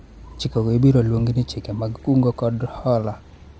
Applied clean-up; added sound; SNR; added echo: none; Car passing by / Idling / Accelerating, revving, vroom; 19 dB; none.